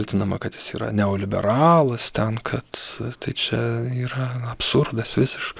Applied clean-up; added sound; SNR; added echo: none; none; none; none.